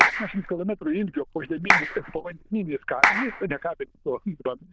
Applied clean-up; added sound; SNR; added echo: neural diffusion model UNIVERSE++.